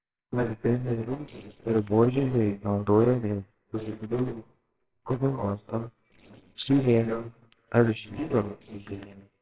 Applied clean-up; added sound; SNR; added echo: neural separator model SepFormer WHAMR!.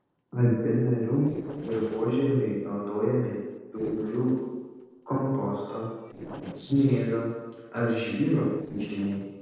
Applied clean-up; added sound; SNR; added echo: neural separator model SepFormer DNS4.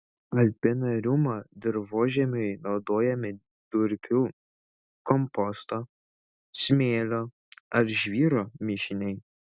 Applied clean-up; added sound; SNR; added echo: none; none; none; none.